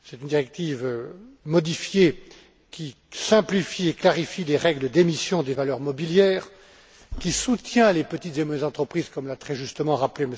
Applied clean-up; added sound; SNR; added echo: none; none; none; none.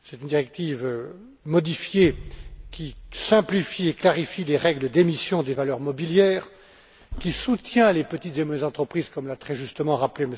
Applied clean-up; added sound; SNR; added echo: none; Bass drum; 16 dB; none.